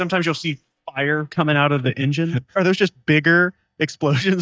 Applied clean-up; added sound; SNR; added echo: neural mask model DeepFilterNet 3.